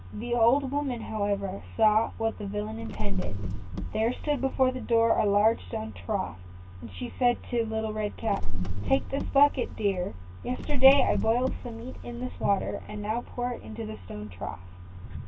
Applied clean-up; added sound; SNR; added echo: none; Car; -3 dB; none.